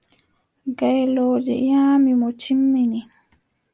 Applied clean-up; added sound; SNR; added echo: none; none; none; none.